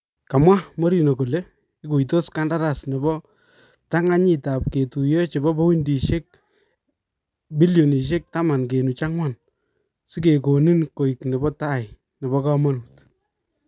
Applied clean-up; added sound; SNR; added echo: none; none; none; none.